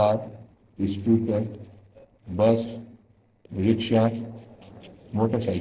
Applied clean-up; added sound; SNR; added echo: neural separator model SepFormer DNS4.